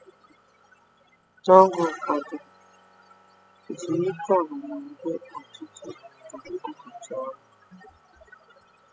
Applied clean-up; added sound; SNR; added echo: classical method spectral subtraction.